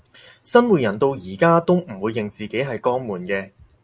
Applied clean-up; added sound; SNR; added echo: none; none; none; none.